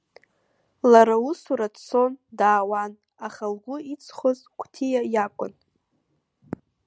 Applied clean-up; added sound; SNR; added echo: none; none; none; none.